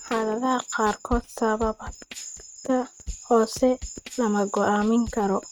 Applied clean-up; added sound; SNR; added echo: neural mask model RNNoise.